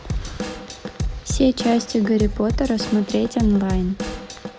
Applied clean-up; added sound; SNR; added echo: none; Drum / Drum kit; 6 dB; none.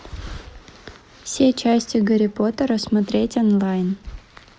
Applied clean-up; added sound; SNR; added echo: none; none; none; none.